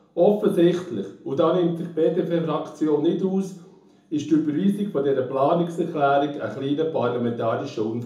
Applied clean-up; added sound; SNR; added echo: none; none; none; reverberation time 0.7 s.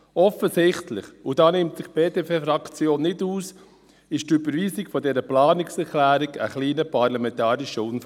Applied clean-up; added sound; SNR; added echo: none; none; none; none.